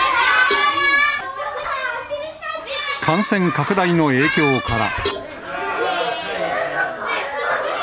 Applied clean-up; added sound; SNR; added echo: none; Cowbell; 11 dB; none.